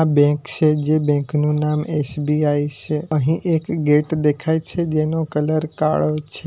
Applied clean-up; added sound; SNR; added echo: none; none; none; none.